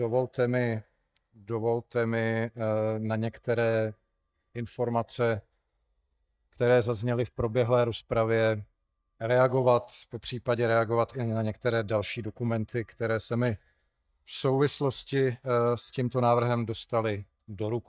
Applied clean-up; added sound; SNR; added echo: neural mask model DeepFilterNet 3.